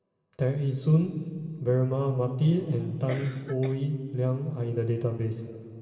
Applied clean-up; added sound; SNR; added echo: none; Cough; 14 dB; reverberation time 2.4 s.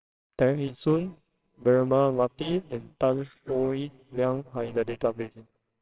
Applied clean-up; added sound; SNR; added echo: neural separator model SepFormer WHAMR!.